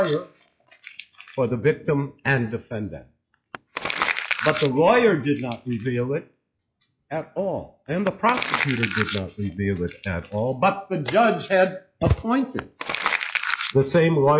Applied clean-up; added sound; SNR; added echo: classical method log-MMSE.